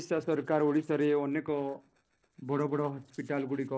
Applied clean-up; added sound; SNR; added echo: neural separator model SepFormer DNS4.